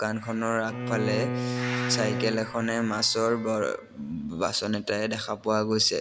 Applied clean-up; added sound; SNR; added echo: none; Bowed string instrument; 5 dB; none.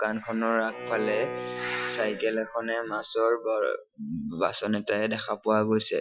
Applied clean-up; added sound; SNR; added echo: classical method Wiener filter.